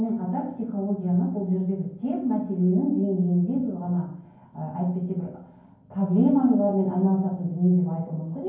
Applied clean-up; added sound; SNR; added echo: none; none; none; reverberation time 0.9 s.